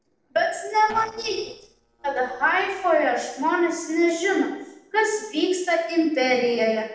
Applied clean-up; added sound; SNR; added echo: neural separator model SepFormer DNS4.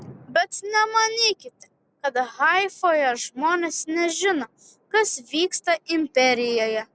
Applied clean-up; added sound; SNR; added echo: none; none; none; none.